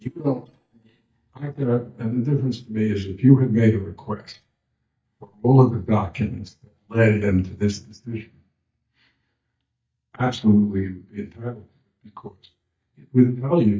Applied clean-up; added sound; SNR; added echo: neural mask model DeepFilterNet 3.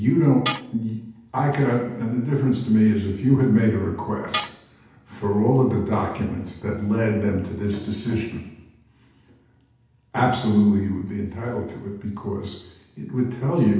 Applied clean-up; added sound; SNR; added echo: none; Tools; 13 dB; reverberation time 0.8 s.